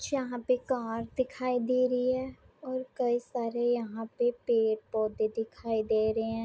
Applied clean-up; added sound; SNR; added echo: none; none; none; none.